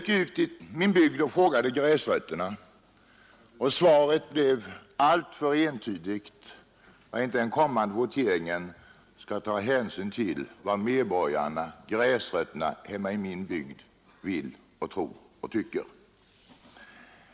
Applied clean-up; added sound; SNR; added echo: none; none; none; none.